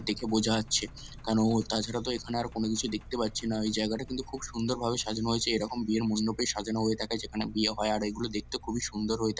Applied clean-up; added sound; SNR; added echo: none; Engine; 17 dB; none.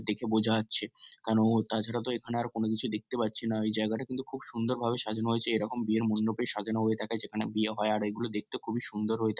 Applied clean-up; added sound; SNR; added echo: none; none; none; none.